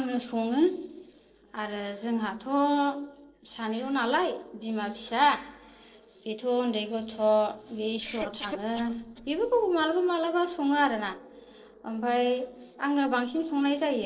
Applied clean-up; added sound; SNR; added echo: neural separator model SepFormer DNS4.